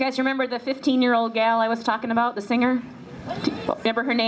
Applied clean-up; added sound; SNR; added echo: none; none; none; none.